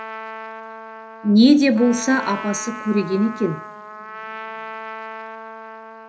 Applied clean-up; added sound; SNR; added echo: none; Trumpet; 13 dB; reverberation time 1.3 s.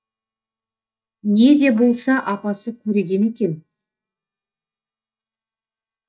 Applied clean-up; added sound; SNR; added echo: neural mask model DeepFilterNet 3.